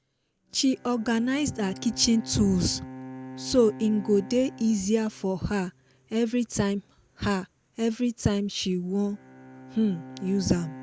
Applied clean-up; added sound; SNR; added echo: none; Bowed string instrument; 17 dB; none.